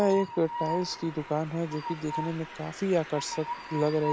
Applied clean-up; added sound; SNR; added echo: none; Train; 8 dB; none.